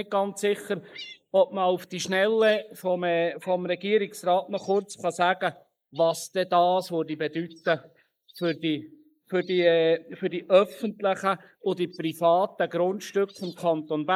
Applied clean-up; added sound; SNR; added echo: neural mask model Resemble Enhance denoiser.